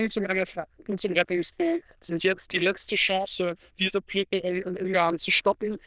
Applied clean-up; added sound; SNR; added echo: neural diffusion model UNIVERSE++.